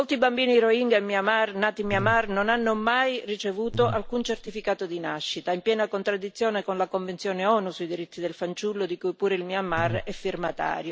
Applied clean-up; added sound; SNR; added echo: none; Buzz; 10 dB; none.